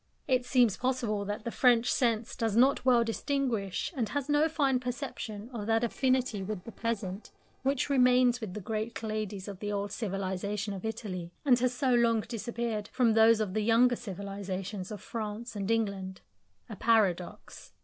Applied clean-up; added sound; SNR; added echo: neural separator model SepFormer DNS4.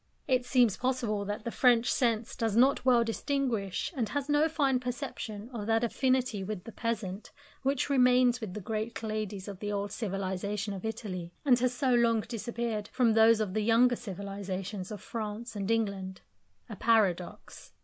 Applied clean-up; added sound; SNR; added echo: neural mask model Resemble Enhance denoiser.